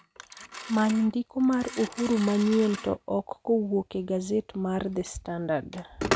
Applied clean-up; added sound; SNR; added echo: none; Telephone; 11 dB; none.